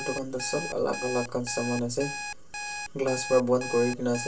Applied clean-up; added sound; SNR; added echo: none; Alarm; 8 dB; reverberation time 0.2 s.